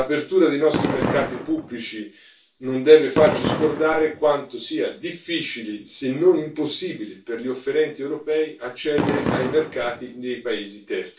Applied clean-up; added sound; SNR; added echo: none; Fireworks; 4 dB; reverberation time 0.2 s.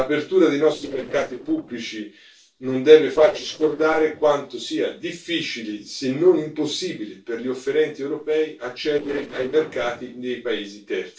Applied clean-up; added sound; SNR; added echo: neural separator model SepFormer DNS4.